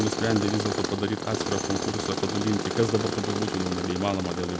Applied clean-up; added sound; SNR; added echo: none; Tools; 2 dB; none.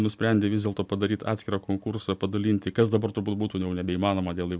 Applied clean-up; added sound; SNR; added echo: none; none; none; none.